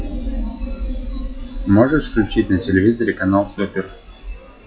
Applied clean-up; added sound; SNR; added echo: classical method WPE with log-MMSE.